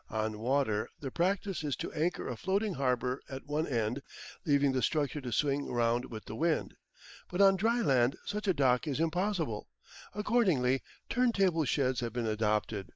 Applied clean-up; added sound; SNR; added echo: neural mask model Resemble Enhance denoiser.